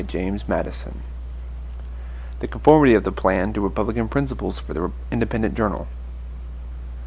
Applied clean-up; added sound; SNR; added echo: none; none; none; none.